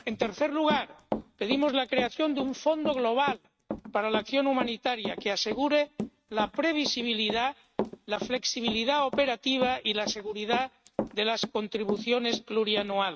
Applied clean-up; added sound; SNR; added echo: neural mask model RNNoise.